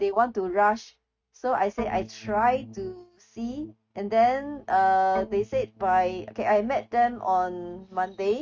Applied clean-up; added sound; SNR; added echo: neural mask model RNNoise.